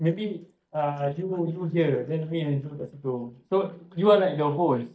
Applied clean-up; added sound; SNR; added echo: neural mask model DeepFilterNet 3.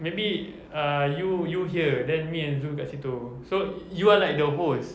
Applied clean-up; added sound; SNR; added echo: none; none; none; none.